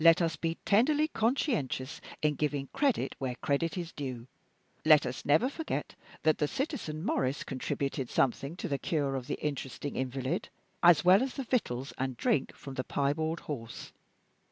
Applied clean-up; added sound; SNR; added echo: none; none; none; none.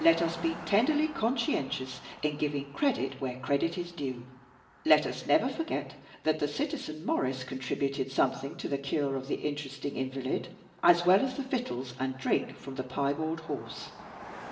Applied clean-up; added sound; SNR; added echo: none; Car passing by; 20 dB; reverberation time 0.9 s.